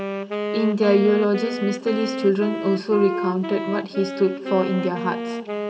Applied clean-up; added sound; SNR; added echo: none; Wind instrument, woodwind instrument; 6 dB; reverberation time 2.4 s.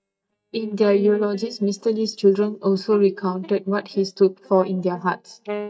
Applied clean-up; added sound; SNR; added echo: neural mask model DeepFilterNet 3.